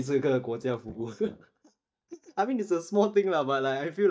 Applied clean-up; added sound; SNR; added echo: neural mask model DeepFilterNet 3.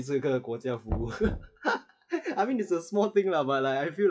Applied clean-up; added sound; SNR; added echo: classical method WPE with log-MMSE.